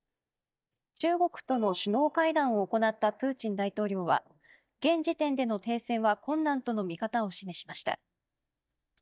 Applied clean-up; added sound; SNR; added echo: neural mask model DeepFilterNet 3.